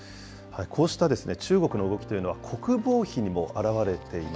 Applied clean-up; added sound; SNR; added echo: none; none; none; none.